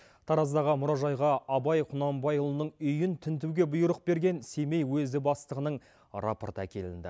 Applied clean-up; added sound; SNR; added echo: none; none; none; none.